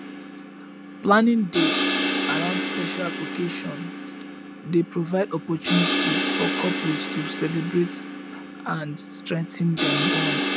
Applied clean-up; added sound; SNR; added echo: none; Crash cymbal; 0 dB; none.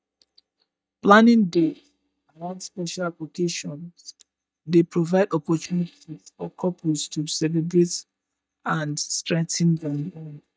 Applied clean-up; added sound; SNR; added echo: neural mask model DeepFilterNet 3.